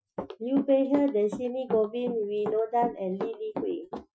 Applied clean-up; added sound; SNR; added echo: classical method Wiener filter.